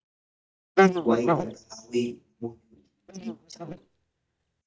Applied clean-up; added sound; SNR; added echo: neural mask model DeepFilterNet 3.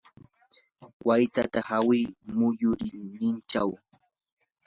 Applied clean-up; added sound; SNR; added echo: none; none; none; none.